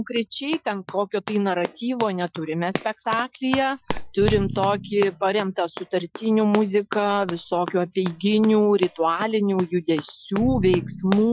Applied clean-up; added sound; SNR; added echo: classical method Wiener filter.